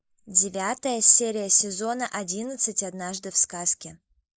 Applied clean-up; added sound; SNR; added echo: neural mask model Resemble Enhance denoiser.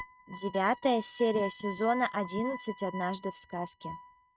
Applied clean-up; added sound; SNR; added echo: neural mask model RNNoise.